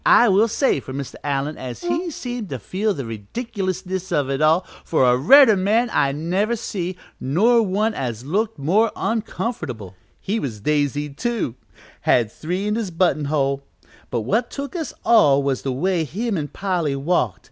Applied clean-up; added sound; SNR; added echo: none; Brass instrument; 10 dB; none.